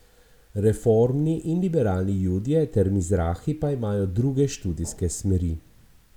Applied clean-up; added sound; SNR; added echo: none; none; none; none.